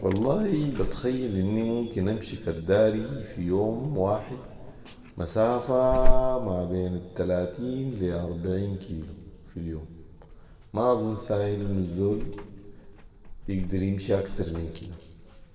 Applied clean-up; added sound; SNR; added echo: none; Alarm / Insect; 3 dB; reverberation time 1.5 s.